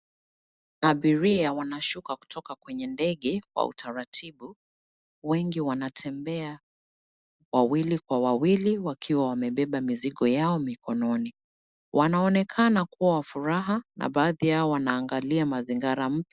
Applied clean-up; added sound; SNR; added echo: none; none; none; none.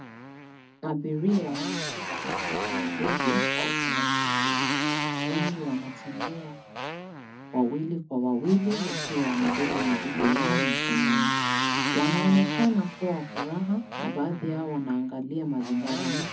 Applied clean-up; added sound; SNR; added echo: none; Motorcycle; 1 dB; reverberation time 0.3 s.